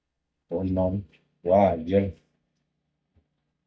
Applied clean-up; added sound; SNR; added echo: neural mask model DeepFilterNet 3.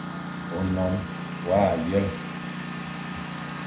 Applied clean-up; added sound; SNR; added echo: none; Engine; 5 dB; reverberation time 0.5 s.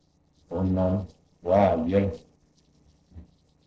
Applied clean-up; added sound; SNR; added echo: neural separator model SepFormer DNS4.